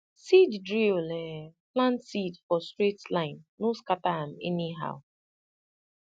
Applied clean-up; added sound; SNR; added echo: none; none; none; none.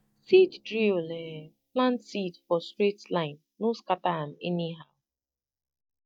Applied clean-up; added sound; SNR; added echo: neural mask model DeepFilterNet 3.